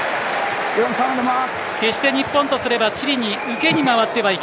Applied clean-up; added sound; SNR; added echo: none; none; none; none.